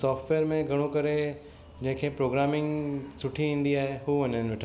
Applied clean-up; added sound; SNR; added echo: none; none; none; none.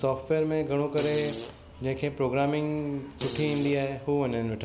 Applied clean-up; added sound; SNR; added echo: none; Fart; 14 dB; none.